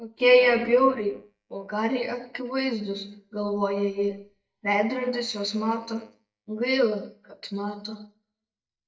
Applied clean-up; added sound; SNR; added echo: neural mask model DeepFilterNet 3.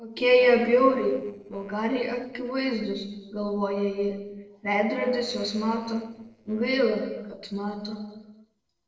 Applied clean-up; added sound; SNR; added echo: neural separator model SepFormer DNS4.